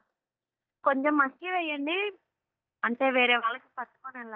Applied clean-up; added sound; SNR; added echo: neural mask model DeepFilterNet 3.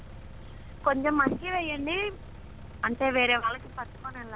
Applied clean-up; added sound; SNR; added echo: none; Engine; 14 dB; none.